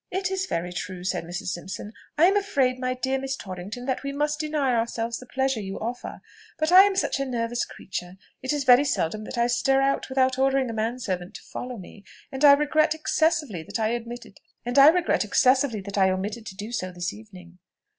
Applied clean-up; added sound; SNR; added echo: none; none; none; none.